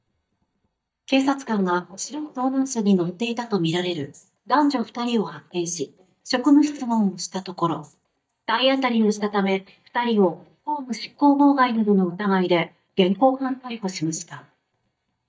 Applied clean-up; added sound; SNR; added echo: neural mask model DeepFilterNet 3.